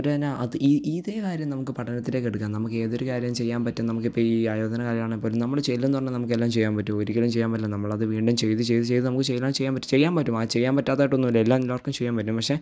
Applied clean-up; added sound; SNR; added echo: none; none; none; none.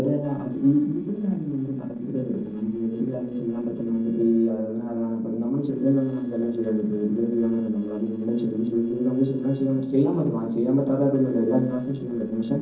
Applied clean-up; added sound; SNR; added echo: neural separator model SepFormer DNS4.